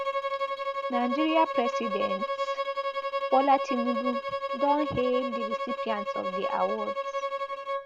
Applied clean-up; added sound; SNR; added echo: none; Bowed string instrument; 1 dB; none.